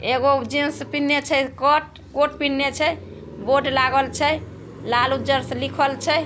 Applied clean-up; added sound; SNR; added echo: none; Car passing by; 14 dB; none.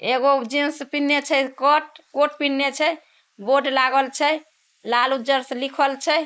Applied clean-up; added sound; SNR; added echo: neural mask model Resemble Enhance denoiser.